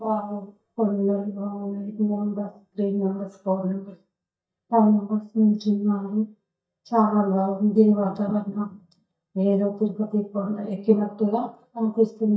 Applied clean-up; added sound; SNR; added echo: neural mask model DeepFilterNet 3.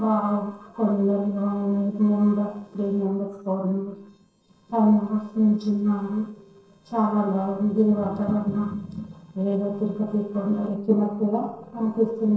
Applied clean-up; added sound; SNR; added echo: neural separator model SepFormer DNS4.